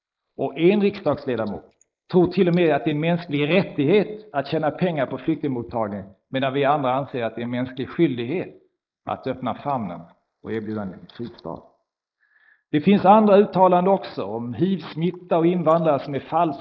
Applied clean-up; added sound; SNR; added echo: neural mask model Resemble Enhance denoiser.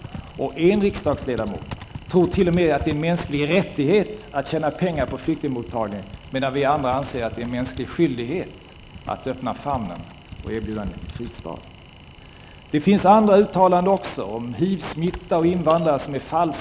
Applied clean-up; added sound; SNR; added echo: none; Typing; 16 dB; none.